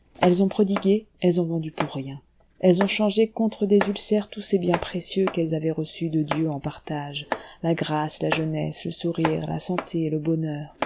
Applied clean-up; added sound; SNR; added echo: none; Domestic sounds, home sounds; 11 dB; none.